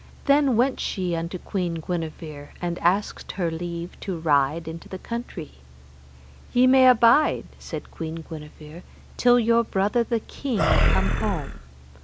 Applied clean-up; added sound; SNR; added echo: none; Animal; -3 dB; none.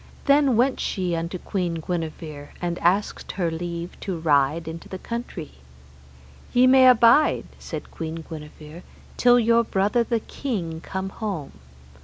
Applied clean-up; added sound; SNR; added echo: none; none; none; none.